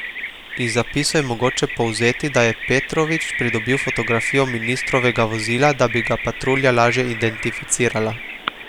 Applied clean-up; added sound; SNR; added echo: none; Bird vocalization, bird call, bird song; 7 dB; none.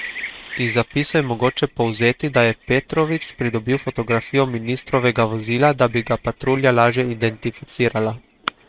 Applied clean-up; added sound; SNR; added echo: neural mask model RNNoise.